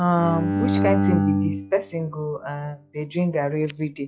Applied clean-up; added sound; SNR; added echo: classical method log-MMSE.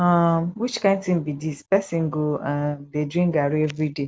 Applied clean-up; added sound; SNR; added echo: none; none; none; none.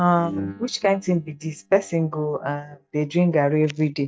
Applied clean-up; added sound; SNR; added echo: neural mask model DeepFilterNet 3.